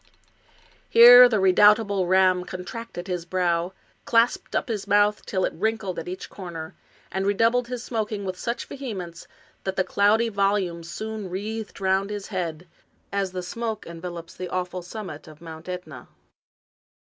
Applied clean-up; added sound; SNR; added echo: none; none; none; none.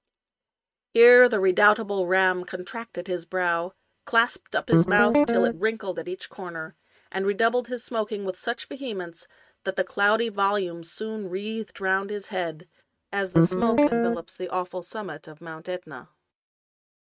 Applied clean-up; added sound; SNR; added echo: neural mask model RNNoise.